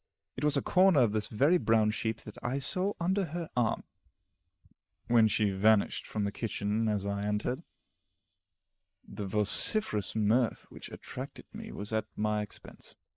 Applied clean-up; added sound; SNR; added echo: neural mask model Resemble Enhance denoiser.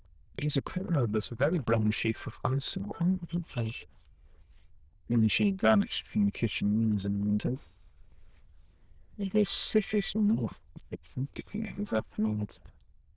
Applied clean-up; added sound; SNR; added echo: neural diffusion model UNIVERSE++.